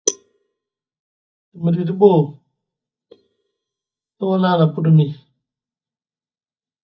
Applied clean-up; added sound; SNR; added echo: neural mask model DeepFilterNet 3.